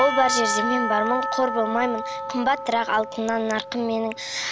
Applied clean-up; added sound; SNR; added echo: none; Church bell / Percussion; 4 dB; none.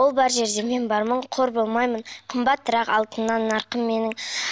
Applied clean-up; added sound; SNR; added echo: none; none; none; none.